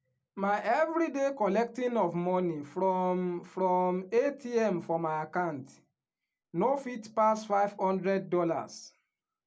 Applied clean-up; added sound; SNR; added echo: none; none; none; none.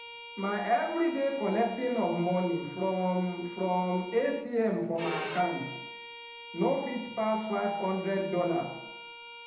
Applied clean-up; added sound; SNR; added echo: none; Bowed string instrument; 13 dB; reverberation time 0.8 s.